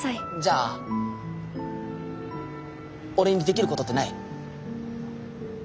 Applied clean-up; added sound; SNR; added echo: none; none; none; none.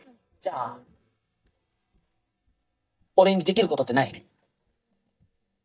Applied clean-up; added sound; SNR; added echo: neural mask model DeepFilterNet 3.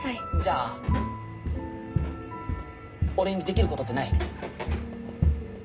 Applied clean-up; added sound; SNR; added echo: none; Walk, footsteps; -2 dB; reverberation time 0.2 s.